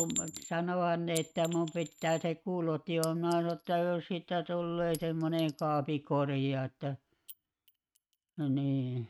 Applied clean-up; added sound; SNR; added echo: neural mask model RNNoise.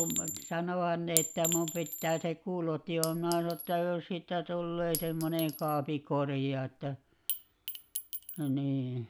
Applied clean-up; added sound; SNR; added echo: none; Chink, clink; 7 dB; none.